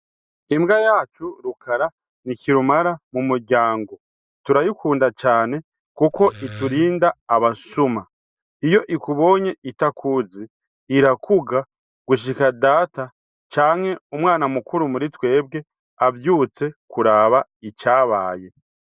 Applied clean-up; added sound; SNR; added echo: neural mask model DeepFilterNet 3.